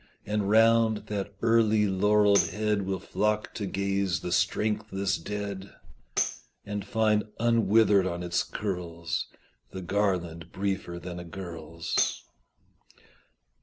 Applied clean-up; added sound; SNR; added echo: none; Tambourine; 10 dB; none.